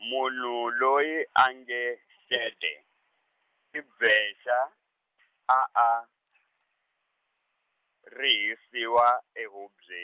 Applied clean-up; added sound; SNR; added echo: none; none; none; none.